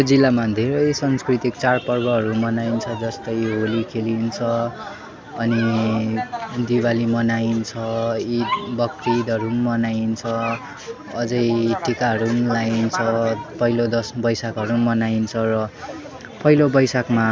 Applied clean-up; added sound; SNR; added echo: none; none; none; none.